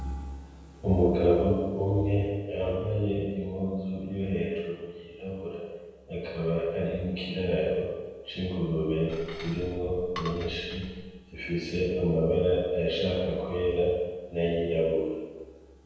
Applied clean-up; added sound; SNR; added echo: none; Cutlery, silverware / Dishes, pots, and pans; 14 dB; reverberation time 1.2 s.